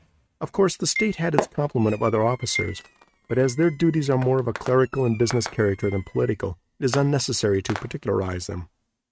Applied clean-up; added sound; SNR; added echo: neural mask model RNNoise.